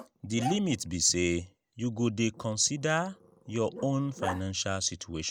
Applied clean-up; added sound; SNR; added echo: none; Growling; 13 dB; none.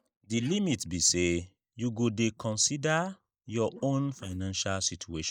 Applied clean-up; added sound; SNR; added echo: neural mask model DeepFilterNet 3.